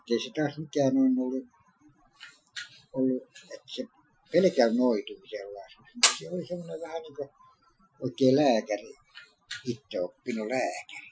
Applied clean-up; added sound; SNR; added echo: classical method Wiener filter.